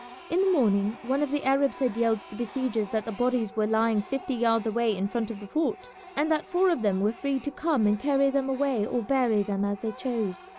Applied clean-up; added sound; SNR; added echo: none; Printer; 19 dB; none.